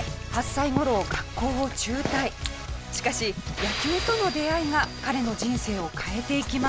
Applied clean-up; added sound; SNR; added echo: none; Bass guitar + Chewing, mastication; 13 dB; none.